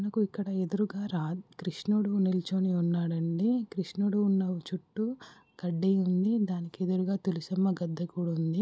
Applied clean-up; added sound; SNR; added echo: none; none; none; none.